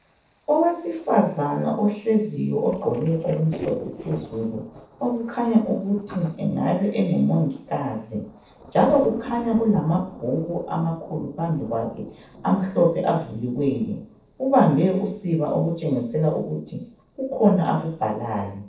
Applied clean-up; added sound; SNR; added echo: neural separator model SepFormer DNS4.